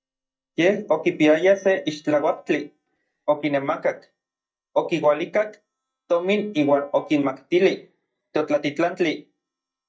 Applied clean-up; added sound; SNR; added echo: neural mask model DeepFilterNet 3.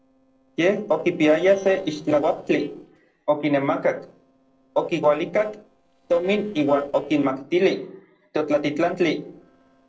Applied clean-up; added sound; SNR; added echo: neural separator model SepFormer DNS4.